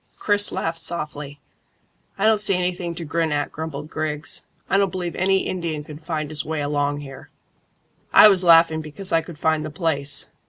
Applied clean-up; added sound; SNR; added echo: none; none; none; none.